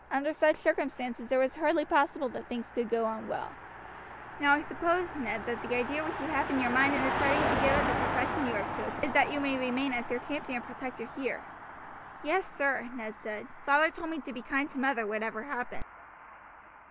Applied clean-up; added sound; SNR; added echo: none; Car passing by; 6 dB; none.